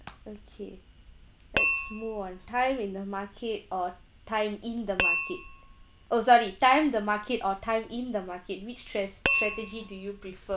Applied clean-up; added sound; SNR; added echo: none; Glass; -2 dB; none.